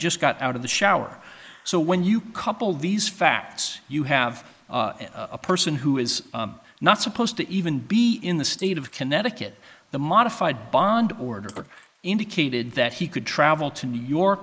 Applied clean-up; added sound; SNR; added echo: neural mask model Resemble Enhance denoiser.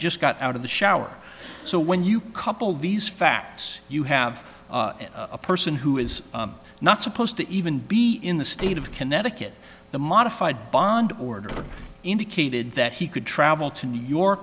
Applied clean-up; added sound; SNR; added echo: none; Slam; 16 dB; none.